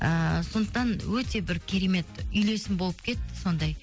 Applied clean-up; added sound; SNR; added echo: none; none; none; none.